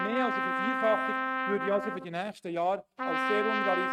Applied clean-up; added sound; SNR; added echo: neural mask model RNNoise.